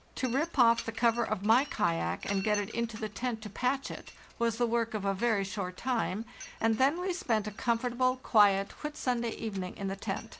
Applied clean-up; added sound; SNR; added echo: none; Mechanisms; 19 dB; none.